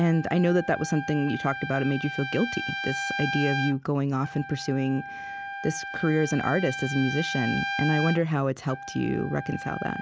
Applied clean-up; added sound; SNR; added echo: none; Trumpet; 7 dB; none.